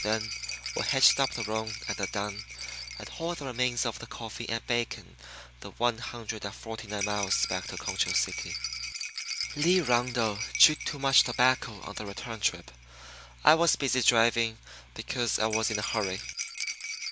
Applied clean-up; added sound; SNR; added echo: none; Rattle; 8 dB; none.